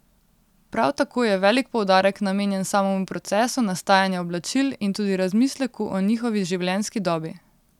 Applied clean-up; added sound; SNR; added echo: none; none; none; none.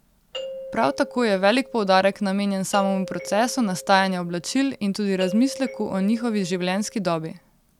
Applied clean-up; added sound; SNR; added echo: none; Doorbell; 15 dB; none.